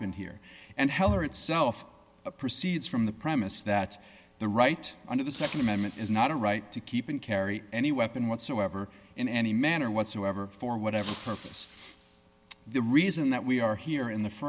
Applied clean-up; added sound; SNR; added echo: none; Shatter; 14 dB; none.